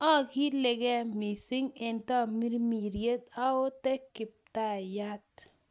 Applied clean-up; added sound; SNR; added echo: none; none; none; none.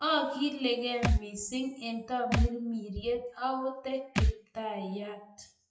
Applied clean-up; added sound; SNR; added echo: classical method WPE with log-MMSE.